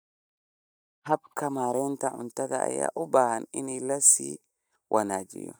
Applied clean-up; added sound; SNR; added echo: neural mask model DeepFilterNet 3.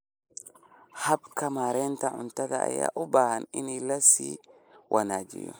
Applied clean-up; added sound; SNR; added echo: neural mask model Resemble Enhance denoiser.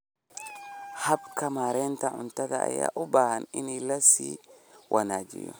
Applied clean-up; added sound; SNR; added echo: none; Meow; 19 dB; none.